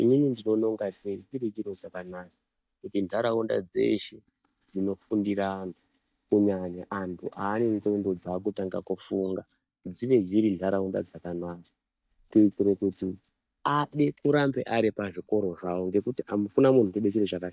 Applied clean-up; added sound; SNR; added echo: neural mask model DeepFilterNet 3.